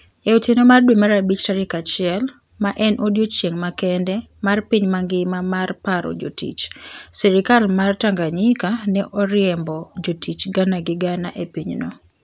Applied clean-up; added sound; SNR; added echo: none; none; none; none.